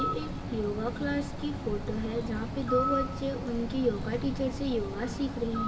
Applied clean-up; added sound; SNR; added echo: none; Bird; 2 dB; reverberation time 1.5 s.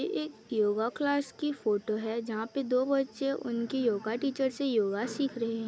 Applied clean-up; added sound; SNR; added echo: none; none; none; none.